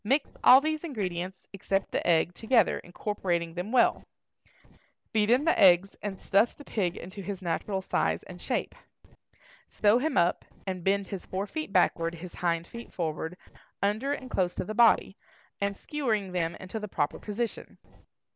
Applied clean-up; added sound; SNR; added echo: neural separator model SepFormer DNS4.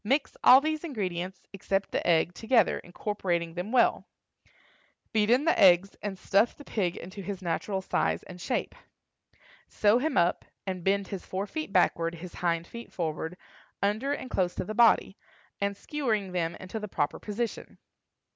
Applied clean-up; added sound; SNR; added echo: none; none; none; none.